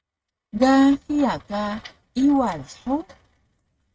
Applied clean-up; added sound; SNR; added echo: neural mask model RNNoise.